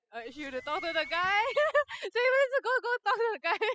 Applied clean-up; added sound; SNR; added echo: classical method spectral subtraction.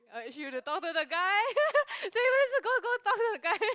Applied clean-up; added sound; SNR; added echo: none; none; none; none.